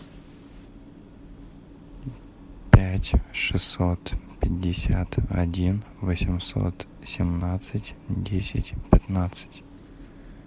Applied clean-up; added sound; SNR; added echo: none; none; none; none.